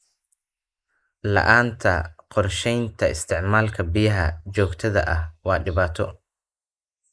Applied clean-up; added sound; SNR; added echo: neural mask model Resemble Enhance denoiser.